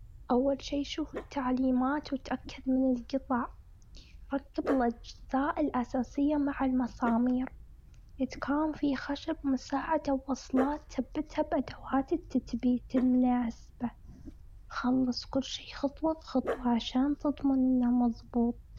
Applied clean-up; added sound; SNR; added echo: none; Dog; 15 dB; none.